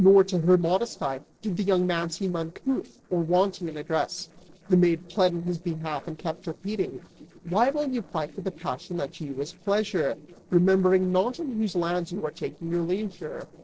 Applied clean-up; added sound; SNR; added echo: neural separator model SepFormer DNS4.